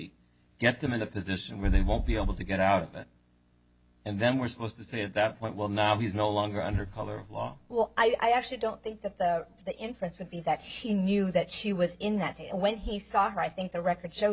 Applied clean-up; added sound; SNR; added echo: none; none; none; none.